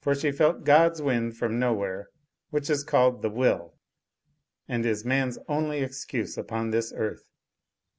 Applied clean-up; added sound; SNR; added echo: none; none; none; none.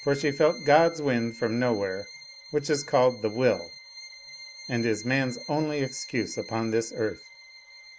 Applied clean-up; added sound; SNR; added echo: none; Bowed string instrument; 17 dB; none.